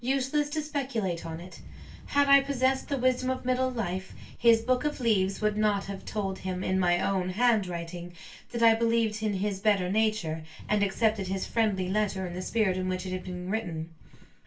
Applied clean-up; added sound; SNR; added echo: none; Boat, Water vehicle; 16 dB; reverberation time 0.2 s.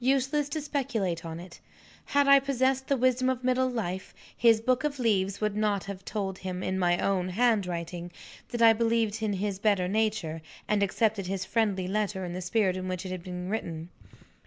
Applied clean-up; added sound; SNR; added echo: none; none; none; none.